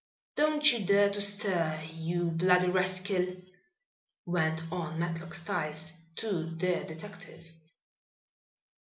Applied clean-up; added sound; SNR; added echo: none; none; none; none.